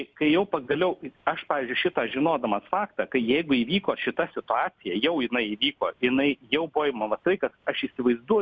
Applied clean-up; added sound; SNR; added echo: none; none; none; none.